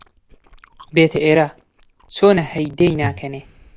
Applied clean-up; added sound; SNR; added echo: none; Chewing, mastication; 17 dB; none.